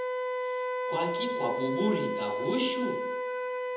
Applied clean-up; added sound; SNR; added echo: none; Wind instrument, woodwind instrument; -2 dB; reverberation time 0.8 s.